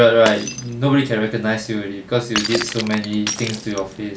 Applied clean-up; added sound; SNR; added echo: none; Shatter; 10 dB; none.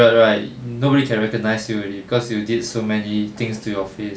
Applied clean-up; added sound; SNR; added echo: none; none; none; none.